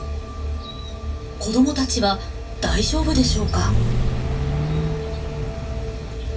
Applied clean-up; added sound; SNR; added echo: none; Vehicle; 1 dB; reverberation time 0.2 s.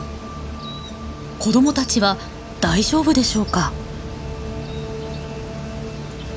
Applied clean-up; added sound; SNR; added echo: none; none; none; none.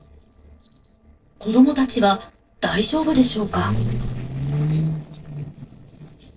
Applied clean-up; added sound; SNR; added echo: neural separator model SepFormer DNS4.